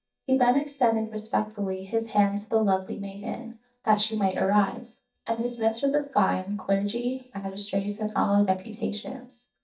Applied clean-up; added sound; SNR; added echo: neural mask model DeepFilterNet 3.